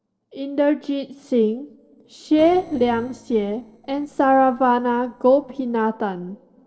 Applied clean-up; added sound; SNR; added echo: neural separator model SepFormer DNS4.